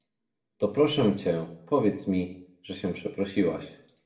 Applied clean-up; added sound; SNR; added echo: none; none; none; reverberation time 0.6 s.